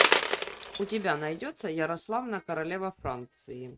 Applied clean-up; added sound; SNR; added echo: neural mask model RNNoise.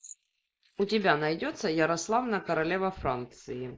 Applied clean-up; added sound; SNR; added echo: neural mask model Resemble Enhance denoiser.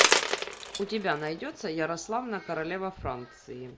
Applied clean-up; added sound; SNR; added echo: none; Coin (dropping); -2 dB; none.